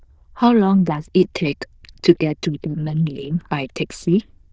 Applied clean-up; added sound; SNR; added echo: neural diffusion model UNIVERSE++.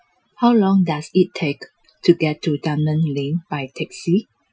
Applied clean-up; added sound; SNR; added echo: classical method Wiener filter.